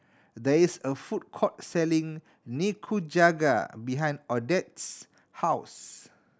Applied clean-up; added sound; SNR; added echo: none; none; none; none.